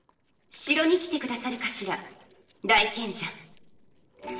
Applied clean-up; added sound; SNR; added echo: neural separator model SepFormer DNS4.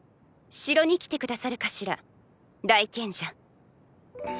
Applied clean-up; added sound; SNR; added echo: none; none; none; none.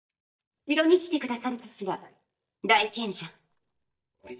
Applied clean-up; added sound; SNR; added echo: neural mask model DeepFilterNet 3.